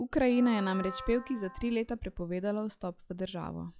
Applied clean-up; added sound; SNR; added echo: classical method log-MMSE.